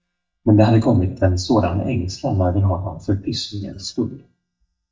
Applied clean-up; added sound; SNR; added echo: neural mask model DeepFilterNet 3.